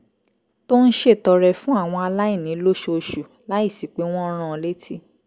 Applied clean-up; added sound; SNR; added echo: none; none; none; none.